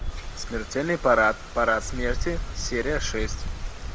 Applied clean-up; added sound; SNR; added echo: none; Stream; 4 dB; none.